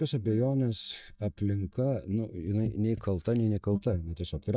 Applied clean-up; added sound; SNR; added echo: neural mask model DeepFilterNet 3.